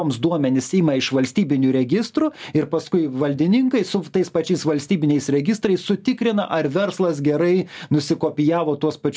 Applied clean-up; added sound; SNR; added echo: none; none; none; none.